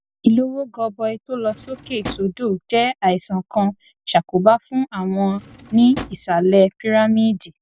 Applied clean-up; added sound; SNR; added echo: none; Drawer open or close; 16 dB; none.